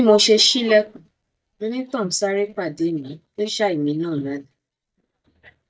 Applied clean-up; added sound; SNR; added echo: neural mask model DeepFilterNet 3.